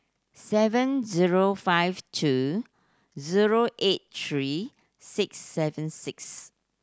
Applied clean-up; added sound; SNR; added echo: none; none; none; none.